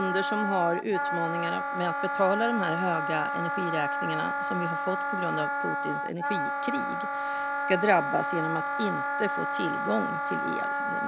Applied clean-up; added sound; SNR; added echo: none; Wind instrument, woodwind instrument; -1 dB; none.